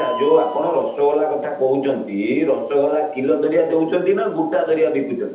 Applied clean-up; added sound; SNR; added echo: none; Bird; 18 dB; reverberation time 0.7 s.